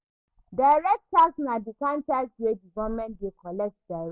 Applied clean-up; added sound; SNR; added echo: none; none; none; none.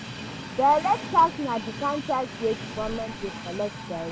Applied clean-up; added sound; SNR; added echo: none; Train; 10 dB; none.